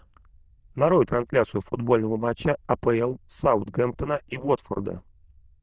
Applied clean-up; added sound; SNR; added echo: neural diffusion model UNIVERSE++.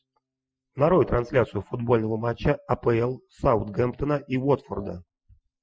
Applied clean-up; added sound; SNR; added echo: classical method Wiener filter.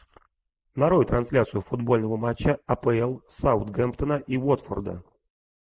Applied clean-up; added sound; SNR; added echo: neural mask model Resemble Enhance denoiser.